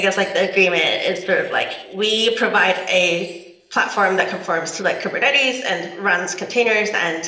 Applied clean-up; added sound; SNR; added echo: neural separator model SepFormer DNS4.